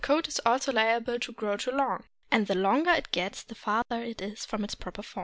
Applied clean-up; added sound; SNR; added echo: none; none; none; none.